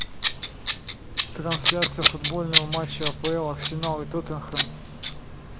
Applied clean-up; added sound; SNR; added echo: none; Scissors; -3 dB; none.